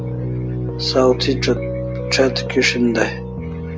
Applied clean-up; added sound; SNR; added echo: none; Piano; 4 dB; none.